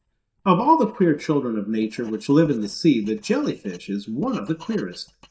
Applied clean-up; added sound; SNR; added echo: neural mask model DeepFilterNet 3.